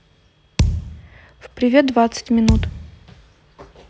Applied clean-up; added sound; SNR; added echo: none; Thump, thud; 2 dB; none.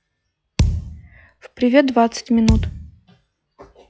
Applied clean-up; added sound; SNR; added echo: classical method log-MMSE.